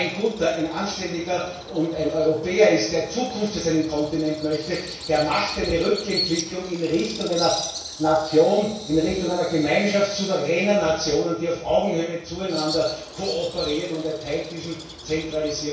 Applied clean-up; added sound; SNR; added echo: none; Bird vocalization, bird call, bird song; 13 dB; reverberation time 0.6 s.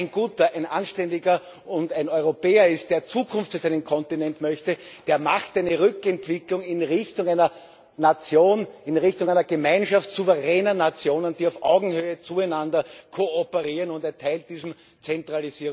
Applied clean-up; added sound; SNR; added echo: none; none; none; none.